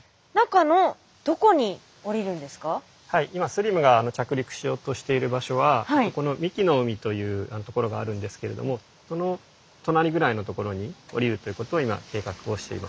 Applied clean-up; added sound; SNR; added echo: none; none; none; none.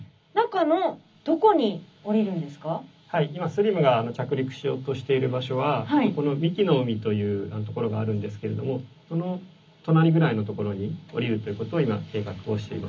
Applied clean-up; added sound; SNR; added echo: none; none; none; reverberation time 0.4 s.